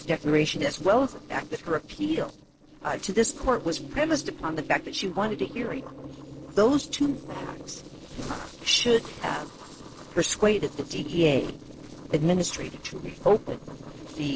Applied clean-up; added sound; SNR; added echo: neural separator model SepFormer DNS4.